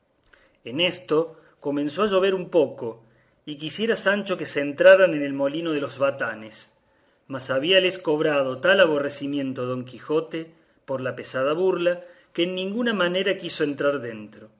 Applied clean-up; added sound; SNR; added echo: none; none; none; none.